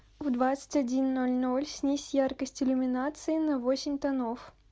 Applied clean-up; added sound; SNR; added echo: none; none; none; none.